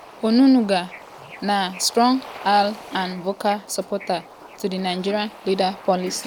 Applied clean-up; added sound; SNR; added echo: none; Bird / Ocean; 18 dB; none.